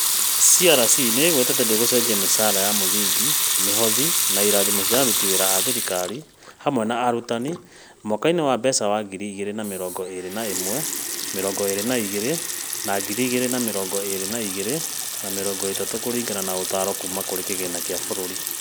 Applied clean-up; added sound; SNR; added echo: none; Sink (filling or washing) / Water tap, faucet / Liquid; 0 dB; none.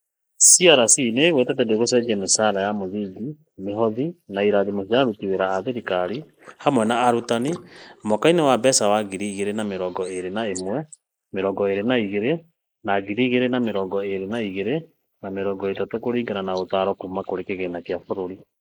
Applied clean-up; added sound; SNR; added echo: neural mask model Resemble Enhance denoiser.